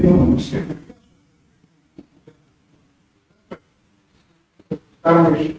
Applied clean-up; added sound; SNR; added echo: neural mask model RNNoise.